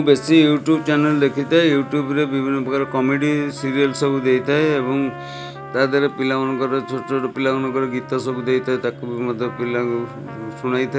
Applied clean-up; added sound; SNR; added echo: none; Trumpet + Bowed string instrument; 15 dB; none.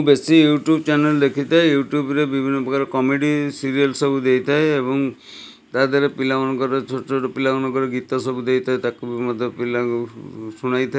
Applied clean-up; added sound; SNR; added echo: none; none; none; none.